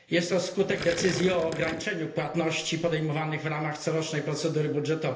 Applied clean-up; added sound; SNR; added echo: none; Gurgling; 8 dB; reverberation time 1.4 s.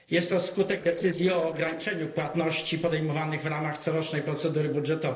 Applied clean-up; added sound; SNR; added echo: neural separator model SepFormer DNS4.